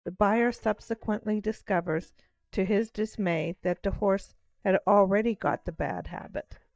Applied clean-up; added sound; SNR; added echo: neural mask model DeepFilterNet 3.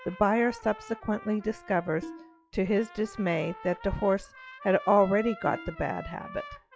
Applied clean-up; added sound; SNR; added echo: classical method log-MMSE.